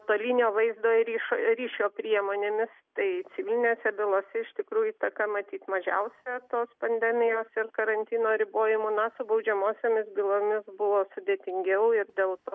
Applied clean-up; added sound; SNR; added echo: none; none; none; none.